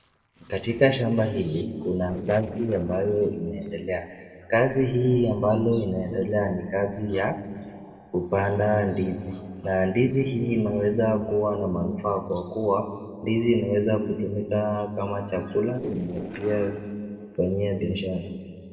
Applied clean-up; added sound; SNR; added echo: neural separator model SepFormer DNS4.